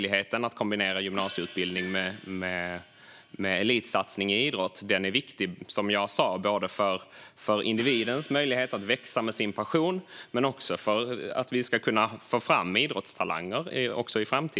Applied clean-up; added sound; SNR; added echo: none; Hi-hat + Piano; 16 dB; none.